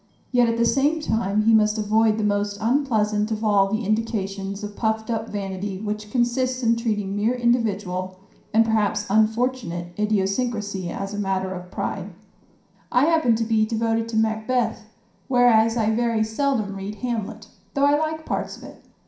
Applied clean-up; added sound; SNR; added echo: none; none; none; reverberation time 0.5 s.